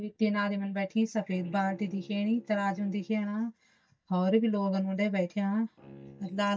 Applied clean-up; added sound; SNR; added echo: neural mask model DeepFilterNet 3.